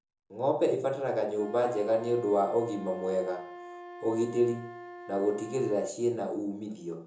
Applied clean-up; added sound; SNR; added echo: none; Wind instrument, woodwind instrument; 16 dB; reverberation time 0.5 s.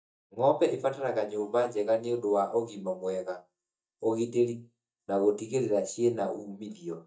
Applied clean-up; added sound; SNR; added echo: neural mask model DeepFilterNet 3.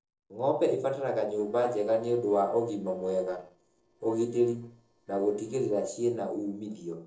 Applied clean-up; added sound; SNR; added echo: neural separator model SepFormer DNS4.